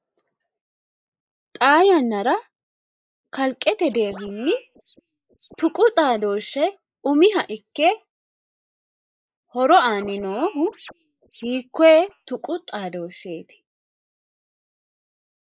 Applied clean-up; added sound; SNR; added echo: neural mask model Resemble Enhance denoiser.